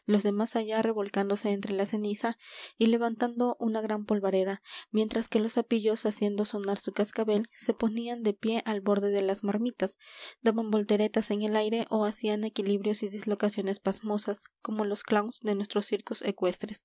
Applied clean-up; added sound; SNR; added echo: none; none; none; none.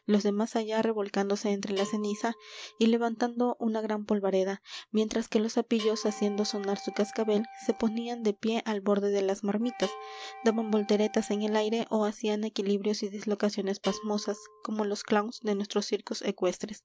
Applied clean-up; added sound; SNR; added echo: none; Wind instrument, woodwind instrument + Bell; 19 dB; none.